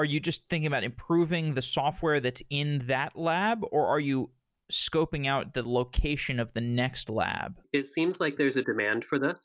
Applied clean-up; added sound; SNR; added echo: none; none; none; none.